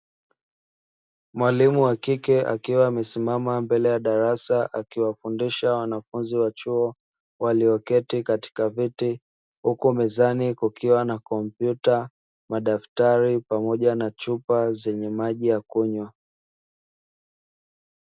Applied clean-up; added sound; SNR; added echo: none; none; none; none.